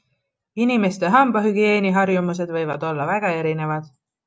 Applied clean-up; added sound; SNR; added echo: none; none; none; none.